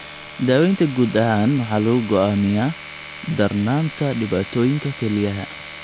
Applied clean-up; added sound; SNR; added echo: none; Domestic sounds, home sounds; 16 dB; none.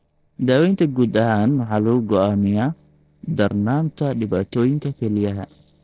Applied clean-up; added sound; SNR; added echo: neural separator model SepFormer DNS4.